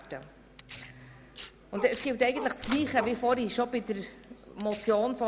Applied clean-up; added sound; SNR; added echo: none; Tearing + Bark; 13 dB; none.